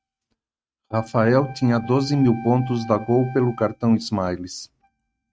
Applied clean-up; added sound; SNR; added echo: neural mask model RNNoise.